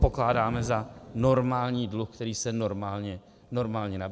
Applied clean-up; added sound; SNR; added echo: none; Thunder; 17 dB; none.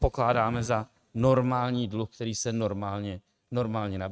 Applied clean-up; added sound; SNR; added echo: neural mask model RNNoise.